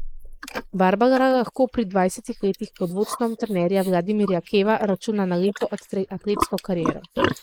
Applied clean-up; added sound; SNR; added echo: neural mask model Resemble Enhance denoiser.